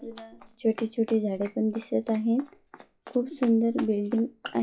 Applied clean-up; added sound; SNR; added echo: classical method log-MMSE.